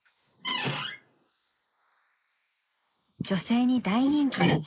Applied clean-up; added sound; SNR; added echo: neural mask model Resemble Enhance denoiser.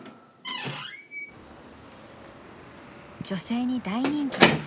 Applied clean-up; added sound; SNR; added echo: none; Squeak / Slam / Wood; -3 dB; none.